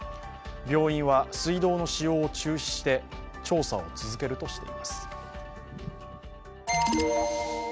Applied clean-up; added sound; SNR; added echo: none; none; none; none.